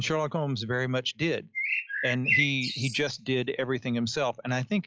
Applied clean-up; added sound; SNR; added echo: classical method log-MMSE.